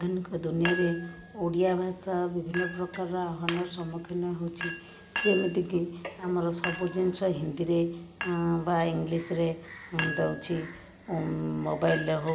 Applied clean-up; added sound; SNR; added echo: none; Chink, clink; 10 dB; none.